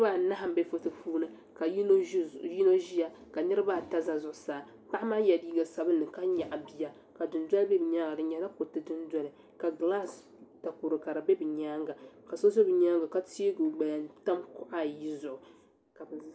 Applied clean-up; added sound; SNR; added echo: none; none; none; none.